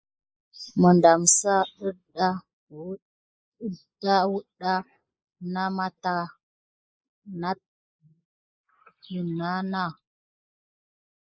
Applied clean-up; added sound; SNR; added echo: neural mask model Resemble Enhance denoiser.